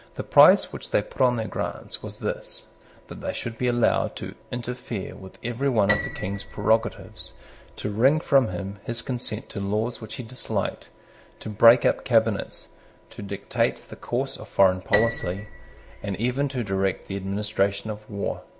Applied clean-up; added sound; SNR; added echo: none; Piano; 10 dB; none.